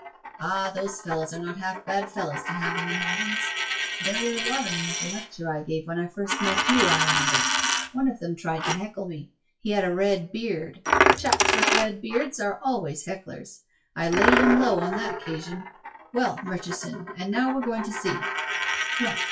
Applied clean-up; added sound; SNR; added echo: classical method WPE with log-MMSE.